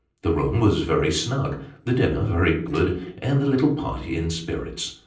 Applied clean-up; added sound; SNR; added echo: neural separator model SepFormer DNS4.